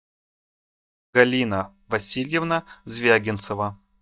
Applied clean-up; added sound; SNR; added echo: neural mask model DeepFilterNet 3.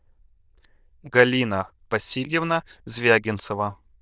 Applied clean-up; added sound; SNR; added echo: neural diffusion model UNIVERSE++.